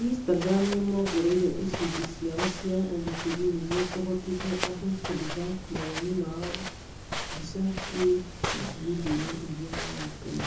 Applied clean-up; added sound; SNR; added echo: none; Walk, footsteps; 6 dB; reverberation time 0.5 s.